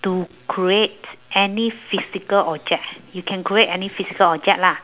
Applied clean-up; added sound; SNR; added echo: none; none; none; none.